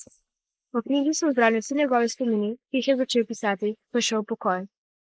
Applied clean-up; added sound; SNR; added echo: neural mask model Resemble Enhance denoiser.